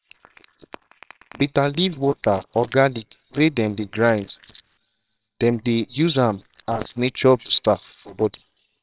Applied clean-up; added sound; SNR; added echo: neural separator model SepFormer WHAMR!.